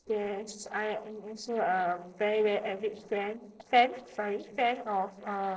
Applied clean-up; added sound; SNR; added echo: neural separator model SepFormer DNS4.